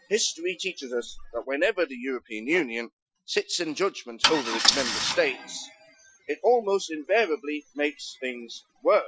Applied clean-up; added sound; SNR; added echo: classical method Wiener filter.